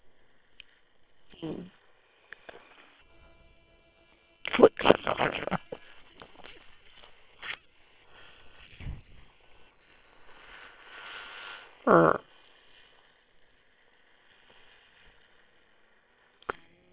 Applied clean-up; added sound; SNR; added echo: neural separator model SepFormer WHAM!.